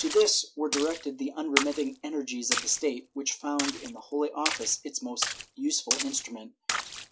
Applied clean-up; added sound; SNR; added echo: none; Splash, splatter; 5 dB; none.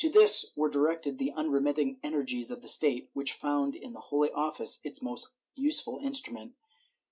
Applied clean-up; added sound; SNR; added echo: none; none; none; none.